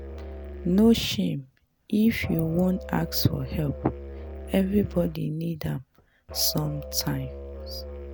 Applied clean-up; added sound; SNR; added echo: none; Musical instrument; 12 dB; none.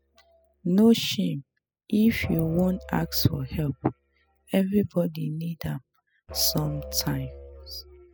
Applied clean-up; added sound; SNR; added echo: classical method spectral subtraction.